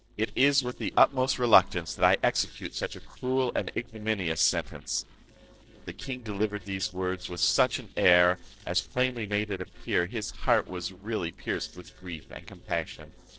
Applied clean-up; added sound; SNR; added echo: neural separator model SepFormer DNS4.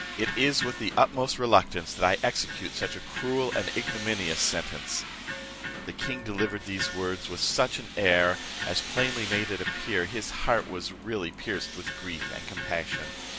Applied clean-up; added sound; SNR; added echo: none; Electric guitar + Tools; 8 dB; none.